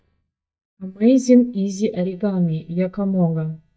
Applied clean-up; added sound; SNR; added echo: neural mask model DeepFilterNet 3.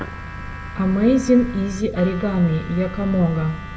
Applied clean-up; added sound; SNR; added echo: none; Harmonica; 18 dB; reverberation time 0.6 s.